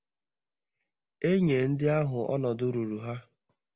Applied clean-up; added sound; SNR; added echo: none; none; none; none.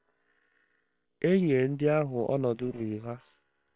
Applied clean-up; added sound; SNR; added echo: neural separator model SepFormer WHAM!.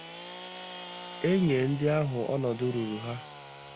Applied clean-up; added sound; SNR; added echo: none; Sawing / Engine; 13 dB; none.